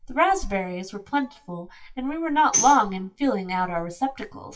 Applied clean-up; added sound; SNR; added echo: classical method WPE with log-MMSE.